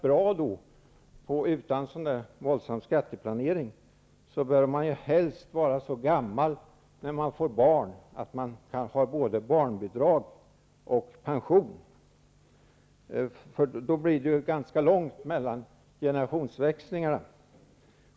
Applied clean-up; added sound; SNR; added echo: none; none; none; none.